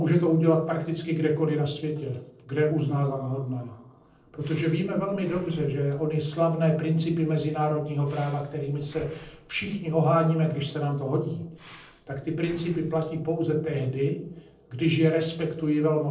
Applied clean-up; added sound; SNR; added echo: neural separator model SepFormer DNS4.